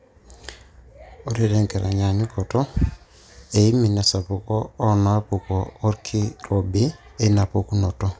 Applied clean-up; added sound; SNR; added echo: none; none; none; none.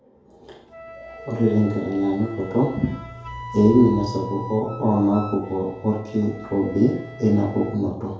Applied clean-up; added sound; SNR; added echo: none; Wind instrument, woodwind instrument; 17 dB; reverberation time 2.3 s.